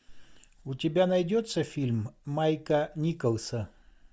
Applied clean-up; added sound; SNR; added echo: none; none; none; none.